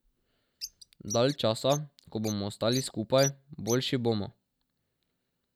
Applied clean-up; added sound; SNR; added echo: none; Bird; 11 dB; none.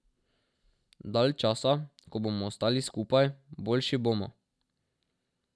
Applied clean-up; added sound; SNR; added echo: none; none; none; none.